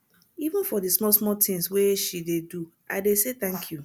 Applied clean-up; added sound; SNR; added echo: none; none; none; none.